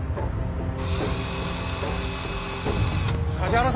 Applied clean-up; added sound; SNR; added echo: none; Drill; 7 dB; none.